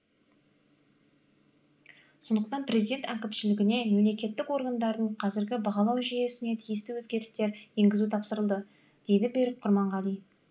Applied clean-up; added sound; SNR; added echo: neural mask model Resemble Enhance denoiser.